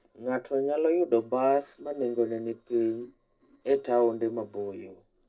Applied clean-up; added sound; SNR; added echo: neural separator model SepFormer DNS4.